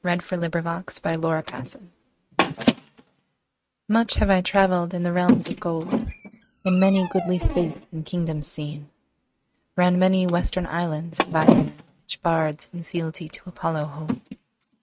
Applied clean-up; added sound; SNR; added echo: neural mask model RNNoise.